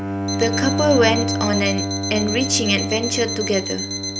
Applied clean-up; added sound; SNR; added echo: none; Alarm + Bowed string instrument; 2 dB; none.